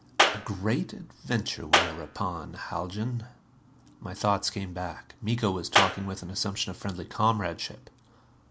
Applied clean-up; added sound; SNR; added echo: none; Clapping; -3 dB; none.